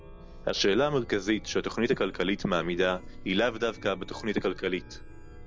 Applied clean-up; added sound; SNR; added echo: none; Chime; 15 dB; none.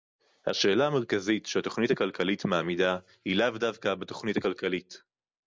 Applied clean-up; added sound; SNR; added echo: none; none; none; none.